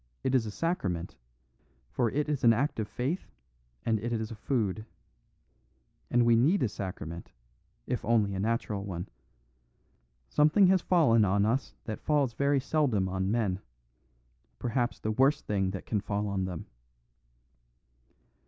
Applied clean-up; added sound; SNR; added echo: none; none; none; none.